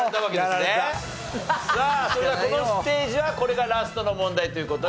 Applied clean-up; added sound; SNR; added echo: none; none; none; none.